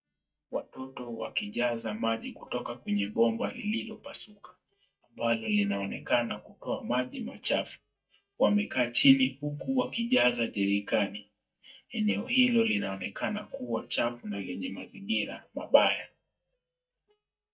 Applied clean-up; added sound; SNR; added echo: neural mask model DeepFilterNet 3.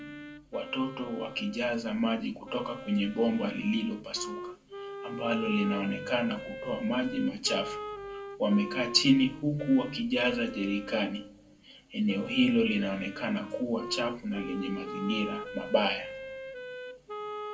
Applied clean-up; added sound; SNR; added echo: none; Wind instrument, woodwind instrument; 11 dB; reverberation time 0.2 s.